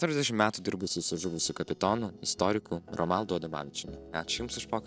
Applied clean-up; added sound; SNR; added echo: neural separator model SepFormer DNS4.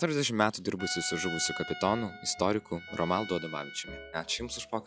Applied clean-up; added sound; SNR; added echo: classical method log-MMSE.